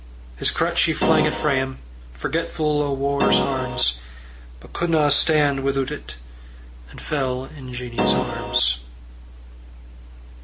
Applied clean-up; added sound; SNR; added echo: none; Keyboard (musical); -2 dB; none.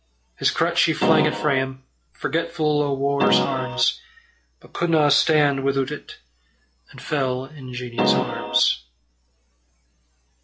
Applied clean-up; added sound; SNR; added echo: classical method log-MMSE.